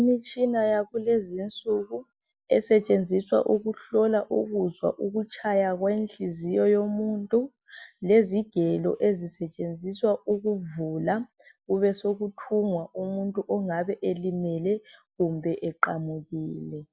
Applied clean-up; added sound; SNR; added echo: none; none; none; none.